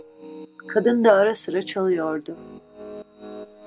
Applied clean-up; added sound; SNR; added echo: none; Piano; 18 dB; none.